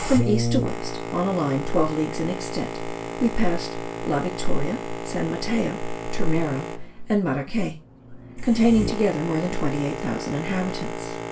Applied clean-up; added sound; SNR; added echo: none; Boat, Water vehicle; 8 dB; reverberation time 0.2 s.